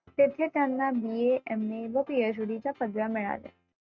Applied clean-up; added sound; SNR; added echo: neural mask model RNNoise.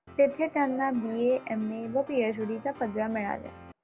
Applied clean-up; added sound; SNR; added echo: none; Piano; 19 dB; none.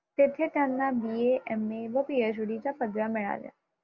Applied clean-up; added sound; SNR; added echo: none; none; none; none.